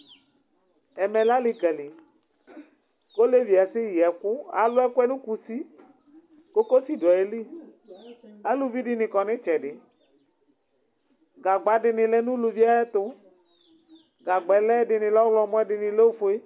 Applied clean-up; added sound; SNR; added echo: none; none; none; none.